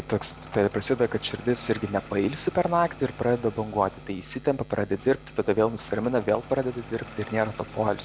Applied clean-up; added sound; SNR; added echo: none; Engine starting + Buzz; 17 dB; none.